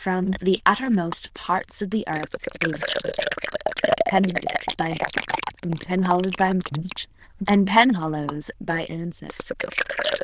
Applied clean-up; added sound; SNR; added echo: neural diffusion model UNIVERSE++.